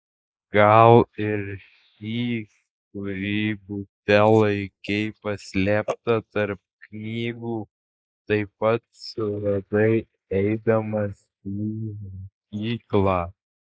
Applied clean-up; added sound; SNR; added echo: neural mask model Resemble Enhance denoiser.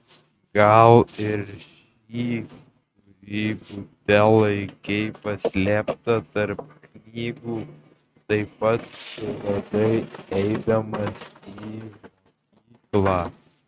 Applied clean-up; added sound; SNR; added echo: neural mask model RNNoise.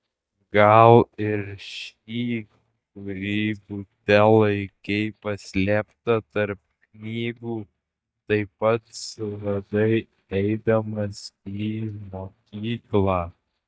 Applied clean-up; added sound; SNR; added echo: neural mask model DeepFilterNet 3.